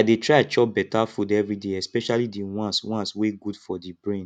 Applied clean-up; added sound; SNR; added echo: none; none; none; none.